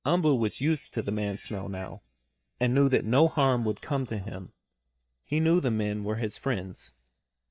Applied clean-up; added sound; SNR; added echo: neural mask model DeepFilterNet 3.